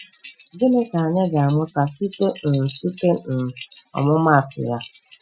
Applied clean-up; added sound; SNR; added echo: classical method Wiener filter.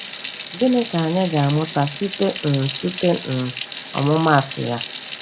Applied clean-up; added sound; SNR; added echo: none; Sink (filling or washing) / Water tap, faucet; 11 dB; none.